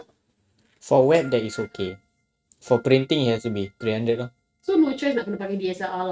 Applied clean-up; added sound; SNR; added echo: neural mask model RNNoise.